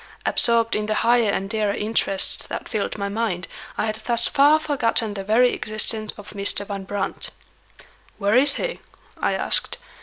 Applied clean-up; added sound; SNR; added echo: none; none; none; none.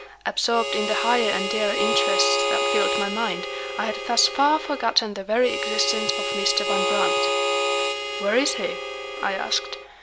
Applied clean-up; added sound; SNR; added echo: none; Harmonica; 1 dB; none.